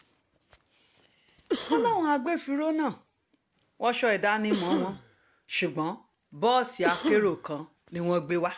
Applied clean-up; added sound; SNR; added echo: none; Cough + Chirp, tweet; 6 dB; none.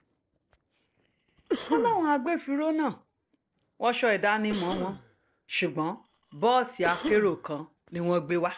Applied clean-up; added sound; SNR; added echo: neural separator model SepFormer DNS4.